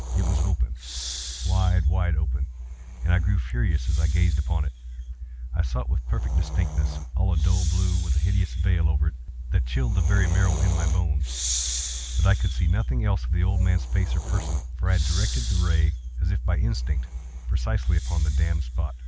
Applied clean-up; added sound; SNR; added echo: none; Breathing; 16 dB; none.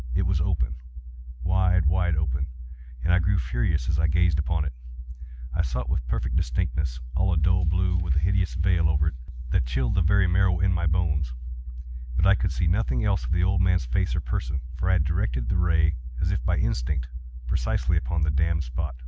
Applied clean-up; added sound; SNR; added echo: none; none; none; none.